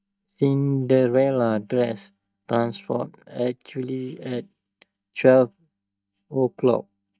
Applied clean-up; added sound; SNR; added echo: neural mask model DeepFilterNet 3.